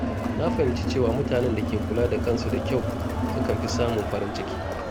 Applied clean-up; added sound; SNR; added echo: none; Crowd; -1 dB; none.